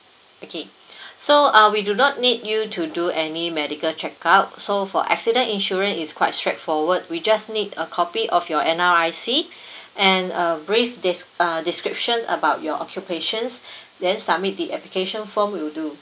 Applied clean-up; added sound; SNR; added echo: none; none; none; none.